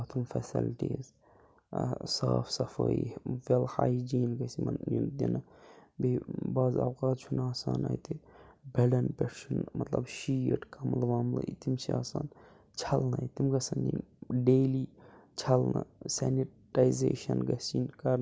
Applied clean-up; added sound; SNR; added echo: none; none; none; none.